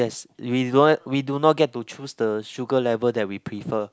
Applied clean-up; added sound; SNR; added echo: none; none; none; none.